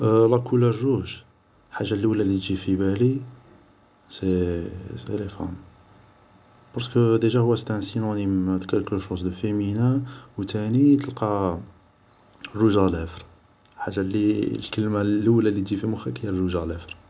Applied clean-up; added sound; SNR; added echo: none; none; none; none.